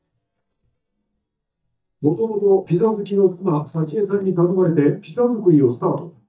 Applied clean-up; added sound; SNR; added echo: neural mask model DeepFilterNet 3.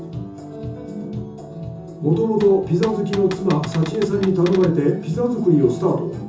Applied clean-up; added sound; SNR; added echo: none; Cupboard open or close / Door; 15 dB; reverberation time 0.6 s.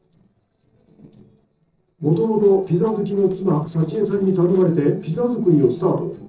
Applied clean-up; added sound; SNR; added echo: neural separator model SepFormer DNS4.